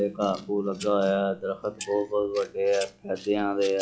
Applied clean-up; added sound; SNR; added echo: classical method log-MMSE.